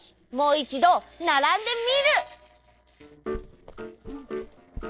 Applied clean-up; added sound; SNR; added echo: neural separator model SepFormer DNS4.